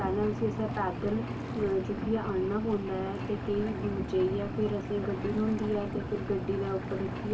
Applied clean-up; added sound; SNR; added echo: none; Engine; 4 dB; reverberation time 0.2 s.